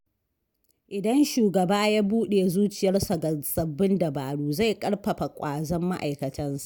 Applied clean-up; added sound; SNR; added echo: none; none; none; none.